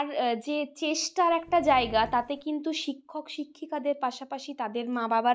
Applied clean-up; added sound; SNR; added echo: none; Dog; 18 dB; none.